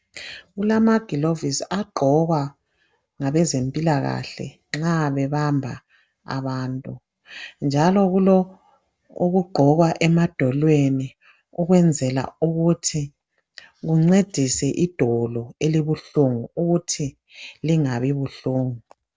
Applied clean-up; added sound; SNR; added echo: none; none; none; none.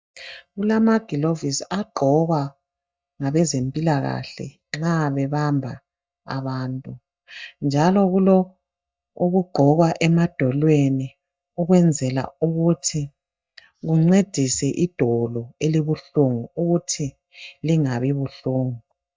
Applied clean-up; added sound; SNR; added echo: neural mask model DeepFilterNet 3.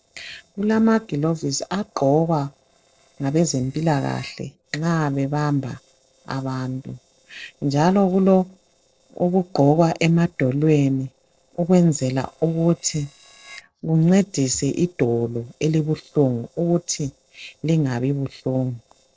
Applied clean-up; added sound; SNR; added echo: neural separator model SepFormer DNS4.